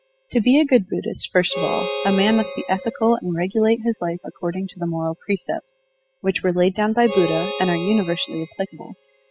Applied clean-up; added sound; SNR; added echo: classical method spectral subtraction.